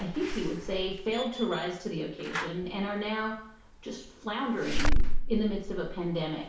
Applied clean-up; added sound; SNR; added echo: none; Slam / Alarm; -4 dB; reverberation time 0.6 s.